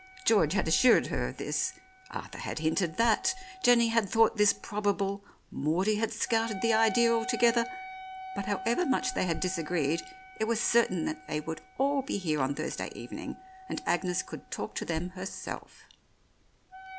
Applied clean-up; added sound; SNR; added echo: none; Wind instrument, woodwind instrument; 16 dB; none.